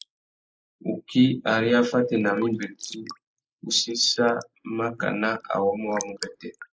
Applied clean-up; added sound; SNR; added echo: neural mask model Resemble Enhance denoiser.